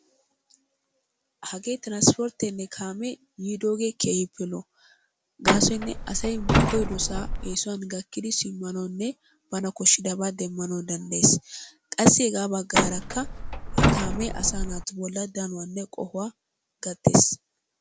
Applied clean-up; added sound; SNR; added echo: none; Truck; -2 dB; none.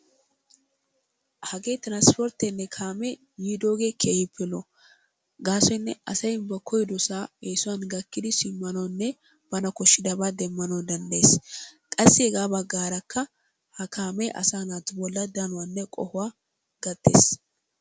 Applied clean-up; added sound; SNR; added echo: none; none; none; none.